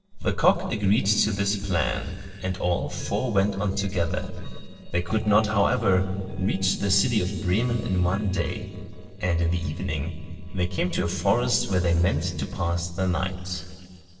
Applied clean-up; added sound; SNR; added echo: neural separator model SepFormer DNS4.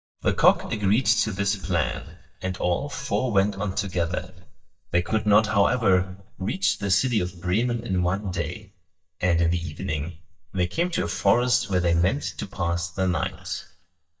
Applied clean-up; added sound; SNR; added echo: neural mask model DeepFilterNet 3.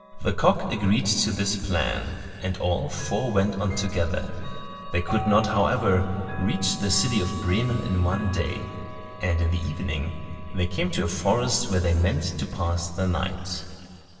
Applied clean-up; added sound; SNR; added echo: none; Chime / Clock; 15 dB; reverberation time 2.7 s.